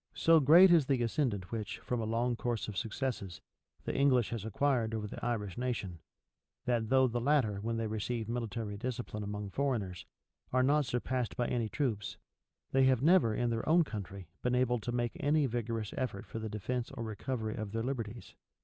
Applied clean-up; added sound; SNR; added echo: none; none; none; none.